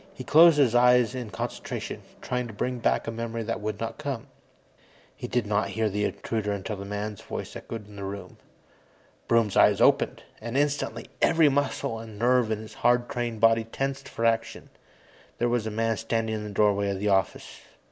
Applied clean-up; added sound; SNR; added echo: none; none; none; none.